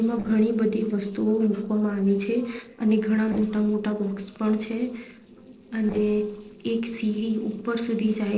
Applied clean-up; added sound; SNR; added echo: neural separator model SepFormer DNS4.